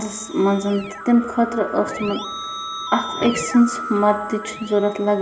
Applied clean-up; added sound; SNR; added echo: none; Keyboard (musical); 11 dB; reverberation time 1.6 s.